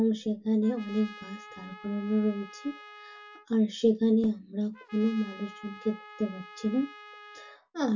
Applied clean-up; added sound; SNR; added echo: none; Trumpet; 18 dB; reverberation time 0.2 s.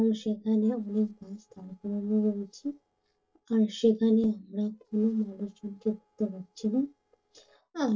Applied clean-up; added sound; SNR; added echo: neural separator model SepFormer DNS4.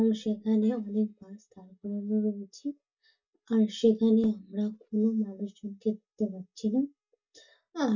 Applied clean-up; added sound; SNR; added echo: neural mask model DeepFilterNet 3.